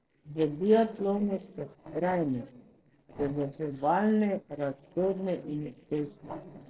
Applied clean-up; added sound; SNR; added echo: neural separator model SepFormer DNS4.